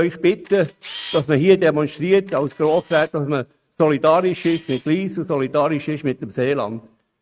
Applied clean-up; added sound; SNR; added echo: neural mask model RNNoise.